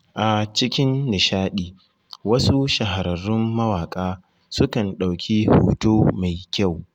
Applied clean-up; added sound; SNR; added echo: none; none; none; none.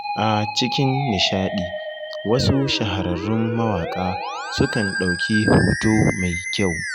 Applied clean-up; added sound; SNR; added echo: none; Musical instrument; 6 dB; none.